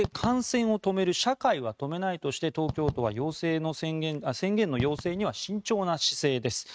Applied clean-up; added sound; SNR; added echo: neural mask model RNNoise.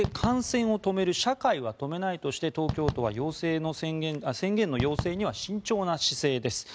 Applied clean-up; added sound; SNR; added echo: none; Fireworks; 11 dB; none.